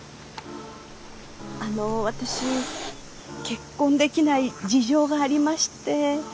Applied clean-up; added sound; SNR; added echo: none; Hiss; 11 dB; none.